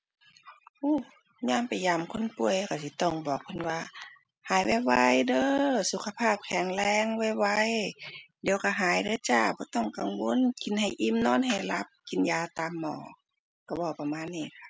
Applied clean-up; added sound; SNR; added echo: none; none; none; none.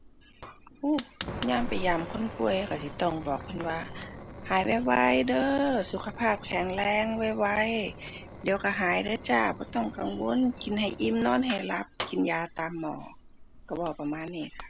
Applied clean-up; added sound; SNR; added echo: none; Fire; 12 dB; none.